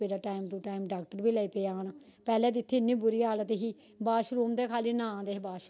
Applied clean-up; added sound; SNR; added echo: none; none; none; none.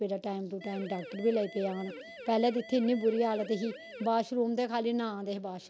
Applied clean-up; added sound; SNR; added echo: none; Siren; 15 dB; none.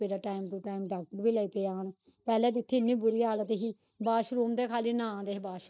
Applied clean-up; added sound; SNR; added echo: neural mask model Resemble Enhance denoiser.